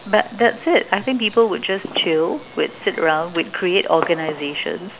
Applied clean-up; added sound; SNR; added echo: none; Fireworks; 16 dB; none.